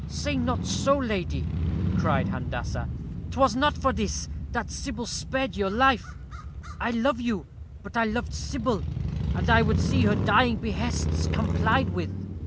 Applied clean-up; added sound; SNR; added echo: none; Motorcycle / Crow; 1 dB; none.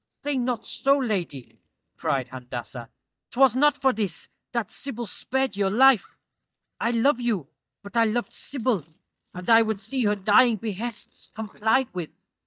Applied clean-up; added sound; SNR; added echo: neural mask model DeepFilterNet 3.